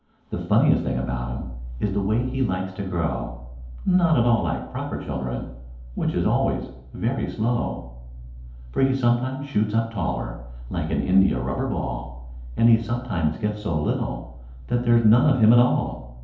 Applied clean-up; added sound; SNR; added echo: none; none; none; reverberation time 2.2 s.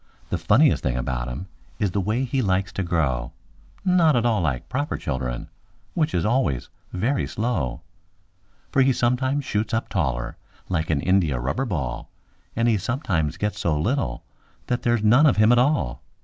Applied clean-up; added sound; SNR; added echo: none; none; none; none.